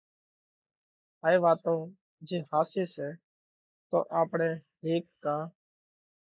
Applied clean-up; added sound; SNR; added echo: neural mask model Resemble Enhance denoiser.